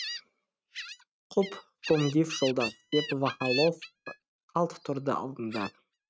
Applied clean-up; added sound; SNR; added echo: neural mask model RNNoise.